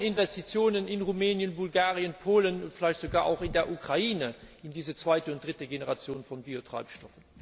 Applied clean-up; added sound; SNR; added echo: none; none; none; none.